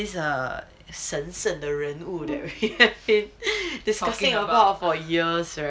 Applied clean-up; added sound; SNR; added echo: none; Brass instrument; 13 dB; none.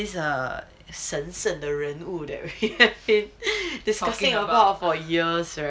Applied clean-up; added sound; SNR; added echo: none; none; none; none.